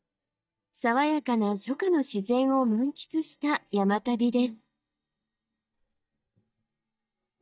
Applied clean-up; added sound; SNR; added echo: neural mask model DeepFilterNet 3.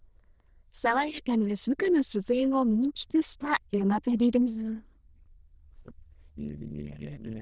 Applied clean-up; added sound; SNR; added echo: neural diffusion model UNIVERSE++.